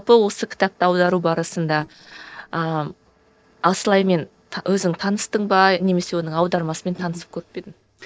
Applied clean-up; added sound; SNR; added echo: neural separator model SepFormer DNS4.